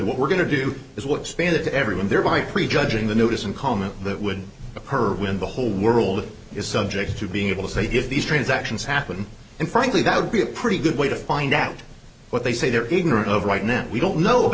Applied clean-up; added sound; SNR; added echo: none; none; none; none.